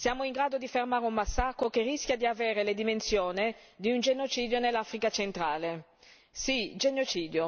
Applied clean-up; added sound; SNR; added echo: none; none; none; none.